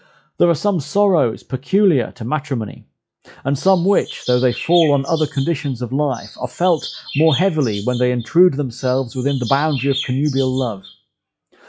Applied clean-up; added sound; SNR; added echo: classical method log-MMSE.